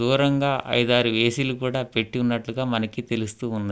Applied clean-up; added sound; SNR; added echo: none; none; none; none.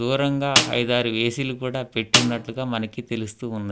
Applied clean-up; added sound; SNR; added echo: none; Snare drum; 2 dB; none.